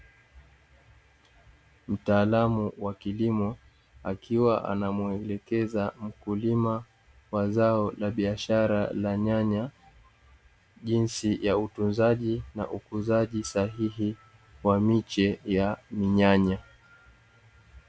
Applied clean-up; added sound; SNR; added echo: none; none; none; none.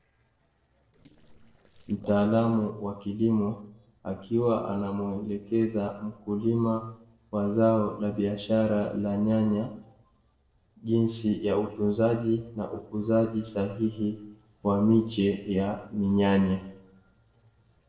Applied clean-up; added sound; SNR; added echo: neural separator model SepFormer DNS4.